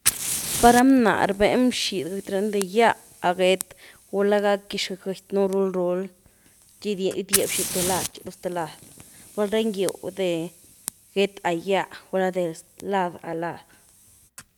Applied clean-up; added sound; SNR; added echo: none; Fire; 11 dB; none.